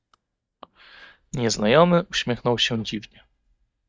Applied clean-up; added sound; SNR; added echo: neural mask model DeepFilterNet 3.